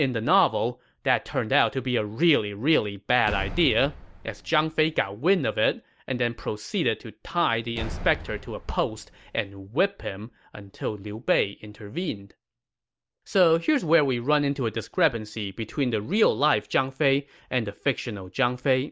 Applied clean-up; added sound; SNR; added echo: none; Slam; 11 dB; none.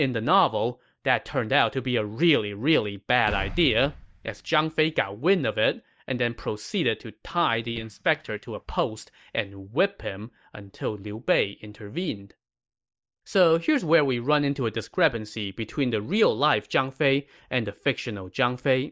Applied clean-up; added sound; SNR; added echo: neural mask model DeepFilterNet 3.